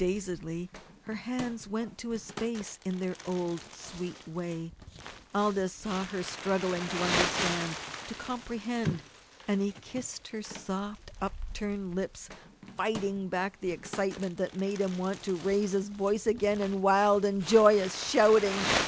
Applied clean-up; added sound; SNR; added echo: none; Crumpling, crinkling; 9 dB; none.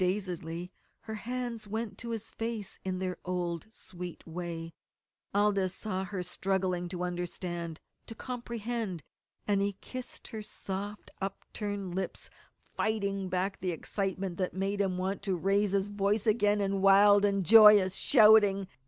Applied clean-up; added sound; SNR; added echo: none; none; none; none.